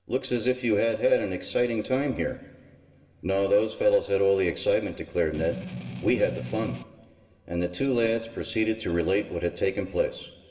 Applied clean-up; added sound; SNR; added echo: none; Strum; 9 dB; reverberation time 1.7 s.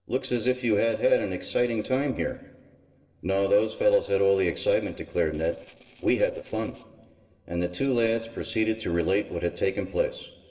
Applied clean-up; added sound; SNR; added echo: neural separator model SepFormer DNS4.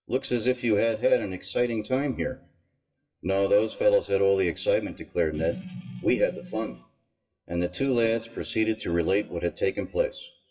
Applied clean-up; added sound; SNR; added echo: classical method WPE with log-MMSE.